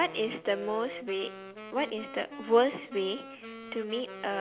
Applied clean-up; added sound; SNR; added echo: none; Wind instrument, woodwind instrument; 12 dB; none.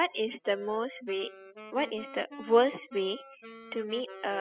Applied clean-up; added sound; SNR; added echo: classical method spectral subtraction.